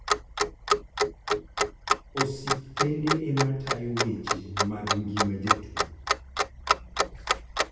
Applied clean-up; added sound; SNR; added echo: none; Clock; -4 dB; reverberation time 0.8 s.